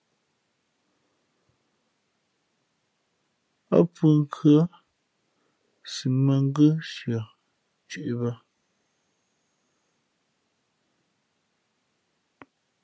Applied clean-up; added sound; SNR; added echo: none; none; none; none.